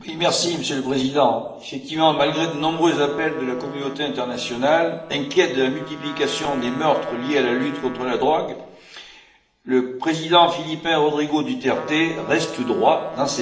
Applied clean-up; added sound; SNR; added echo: none; Trumpet; 17 dB; reverberation time 0.7 s.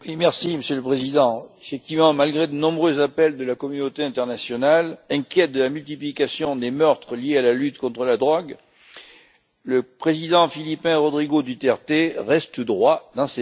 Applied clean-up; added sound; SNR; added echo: none; none; none; none.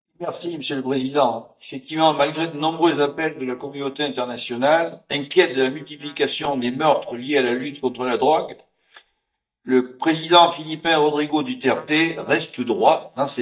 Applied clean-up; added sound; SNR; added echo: neural mask model DeepFilterNet 3.